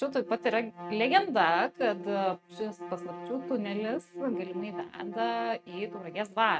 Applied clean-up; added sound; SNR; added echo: neural mask model RNNoise.